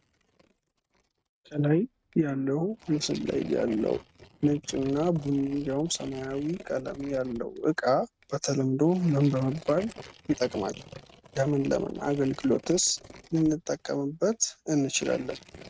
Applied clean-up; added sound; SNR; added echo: neural mask model RNNoise.